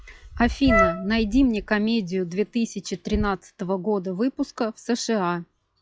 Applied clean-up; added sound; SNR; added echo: classical method log-MMSE.